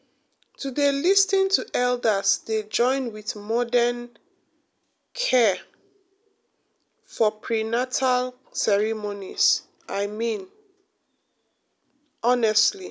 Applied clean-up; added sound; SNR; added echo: none; none; none; none.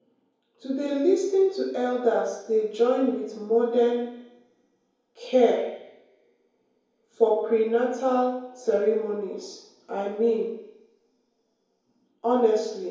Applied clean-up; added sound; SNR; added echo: none; none; none; reverberation time 0.9 s.